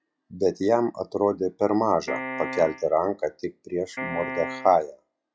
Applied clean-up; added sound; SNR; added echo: classical method log-MMSE.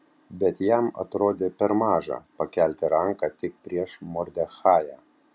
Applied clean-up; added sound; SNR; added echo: none; none; none; none.